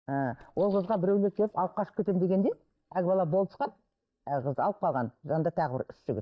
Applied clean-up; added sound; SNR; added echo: neural mask model DeepFilterNet 3.